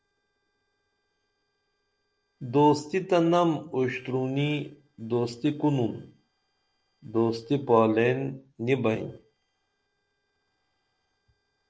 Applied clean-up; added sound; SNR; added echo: neural separator model SepFormer DNS4.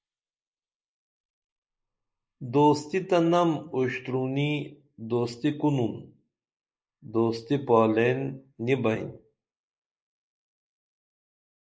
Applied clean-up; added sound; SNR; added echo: neural mask model Resemble Enhance denoiser.